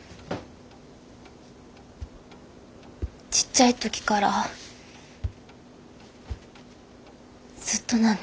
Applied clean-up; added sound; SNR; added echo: none; none; none; none.